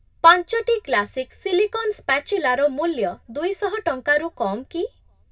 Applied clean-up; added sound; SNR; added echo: none; none; none; reverberation time 0.2 s.